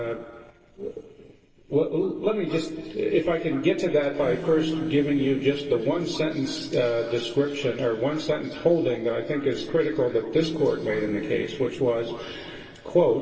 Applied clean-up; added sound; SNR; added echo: neural separator model SepFormer DNS4.